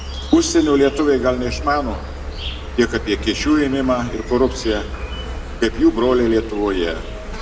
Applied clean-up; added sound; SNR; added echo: none; Insect; 9 dB; reverberation time 0.9 s.